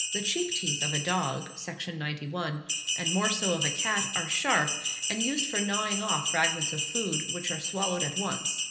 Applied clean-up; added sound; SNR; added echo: none; Bell; 0 dB; reverberation time 0.8 s.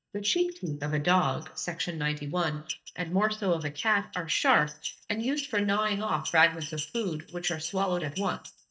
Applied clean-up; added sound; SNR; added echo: neural mask model DeepFilterNet 3.